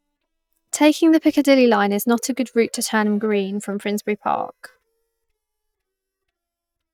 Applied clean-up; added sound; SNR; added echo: neural mask model DeepFilterNet 3.